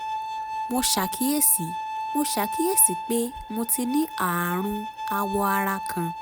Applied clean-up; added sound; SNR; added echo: none; Bowed string instrument; 6 dB; none.